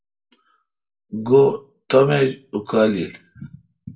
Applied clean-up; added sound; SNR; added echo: none; none; none; reverberation time 0.2 s.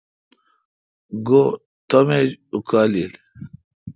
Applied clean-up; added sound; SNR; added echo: none; none; none; none.